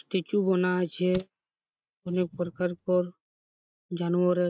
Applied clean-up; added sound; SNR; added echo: neural mask model RNNoise.